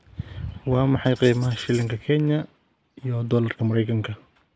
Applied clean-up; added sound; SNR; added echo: none; Tambourine; 19 dB; none.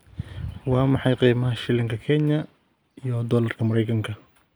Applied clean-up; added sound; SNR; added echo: none; none; none; none.